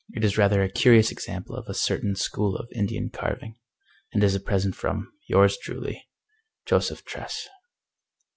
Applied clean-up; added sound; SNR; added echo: none; none; none; none.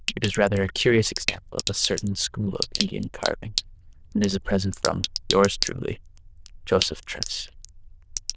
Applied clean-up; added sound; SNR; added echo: neural diffusion model UNIVERSE++.